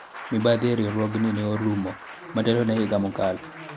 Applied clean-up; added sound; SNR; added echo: none; Applause; 14 dB; none.